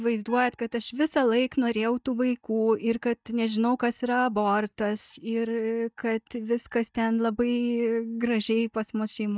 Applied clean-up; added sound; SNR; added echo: neural mask model DeepFilterNet 3.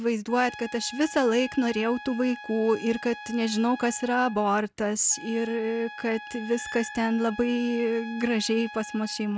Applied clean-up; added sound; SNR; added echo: none; Squeak + Trumpet; 15 dB; none.